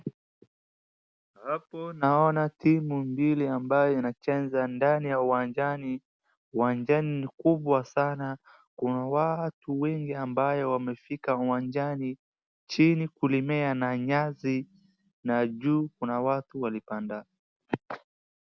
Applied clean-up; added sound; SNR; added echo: none; none; none; none.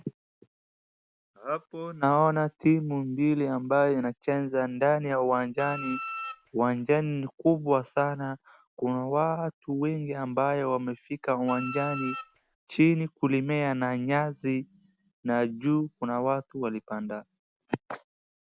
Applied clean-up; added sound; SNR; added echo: none; Wind instrument, woodwind instrument; 9 dB; none.